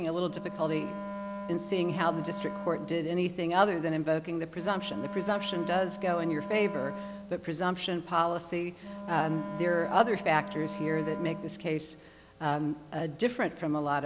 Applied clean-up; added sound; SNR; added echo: none; Wind instrument, woodwind instrument; 9 dB; none.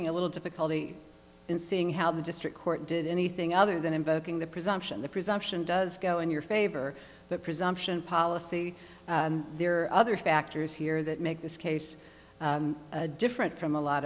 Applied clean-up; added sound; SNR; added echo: none; none; none; none.